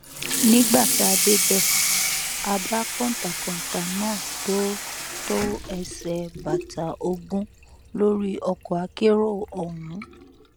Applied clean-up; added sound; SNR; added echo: none; Sink (filling or washing) / Water tap, faucet; 2 dB; none.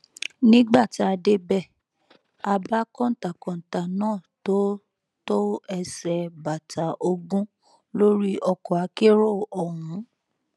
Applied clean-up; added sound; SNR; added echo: none; none; none; none.